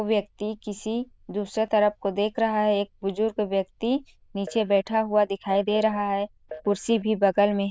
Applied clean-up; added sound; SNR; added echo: neural diffusion model UNIVERSE++.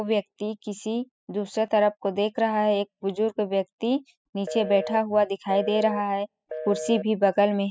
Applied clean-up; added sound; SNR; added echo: classical method spectral subtraction.